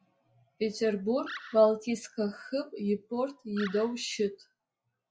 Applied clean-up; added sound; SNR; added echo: classical method log-MMSE.